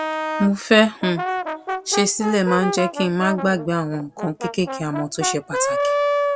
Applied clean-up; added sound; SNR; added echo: none; Brass instrument; 4 dB; none.